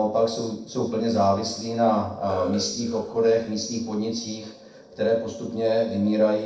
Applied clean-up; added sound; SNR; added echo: neural separator model SepFormer DNS4.